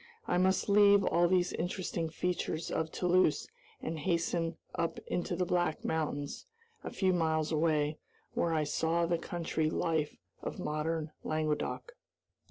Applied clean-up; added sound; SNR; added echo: none; none; none; none.